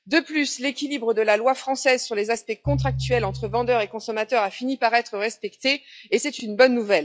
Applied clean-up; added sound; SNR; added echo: classical method log-MMSE.